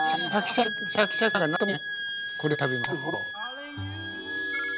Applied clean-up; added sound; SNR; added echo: none; Wind instrument, woodwind instrument; 4 dB; none.